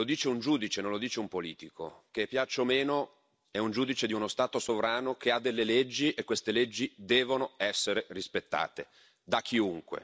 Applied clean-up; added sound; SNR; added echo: none; none; none; none.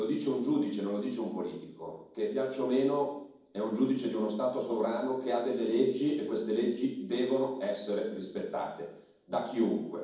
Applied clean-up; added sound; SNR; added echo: none; none; none; reverberation time 1.2 s.